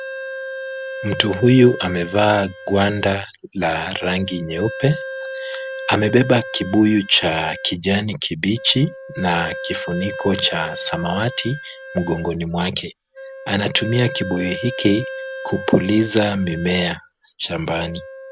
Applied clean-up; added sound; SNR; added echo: none; Wind instrument, woodwind instrument; 12 dB; none.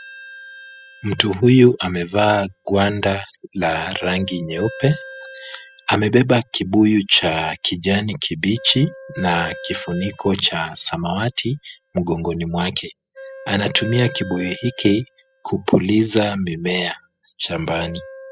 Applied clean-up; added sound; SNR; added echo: classical method spectral subtraction.